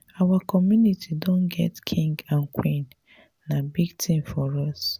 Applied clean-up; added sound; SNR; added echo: none; none; none; none.